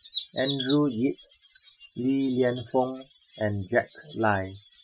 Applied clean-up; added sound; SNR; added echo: classical method Wiener filter.